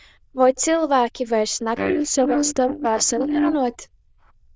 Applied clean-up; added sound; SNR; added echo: neural diffusion model UNIVERSE++.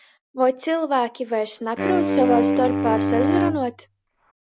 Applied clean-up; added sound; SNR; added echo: none; Wind instrument, woodwind instrument; -1 dB; none.